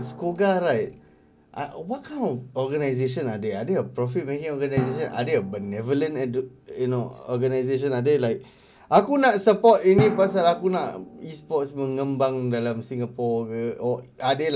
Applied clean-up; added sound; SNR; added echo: none; Drum; 14 dB; none.